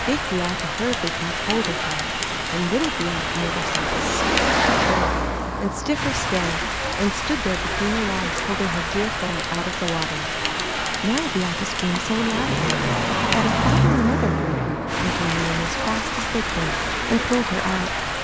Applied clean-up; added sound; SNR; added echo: none; Car passing by + Rain; -4 dB; none.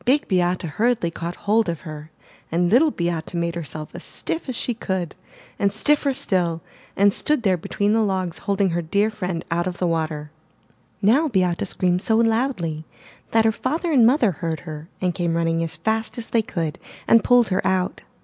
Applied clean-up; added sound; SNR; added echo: none; none; none; none.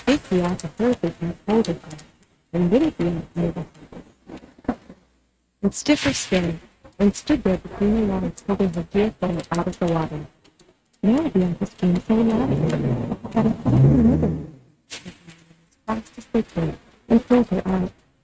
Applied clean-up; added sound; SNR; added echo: neural mask model RNNoise.